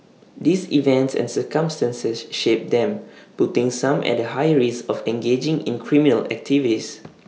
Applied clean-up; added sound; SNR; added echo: none; none; none; none.